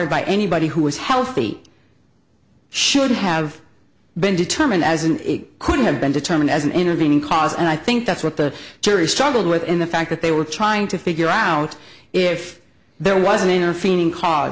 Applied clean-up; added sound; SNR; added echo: none; none; none; none.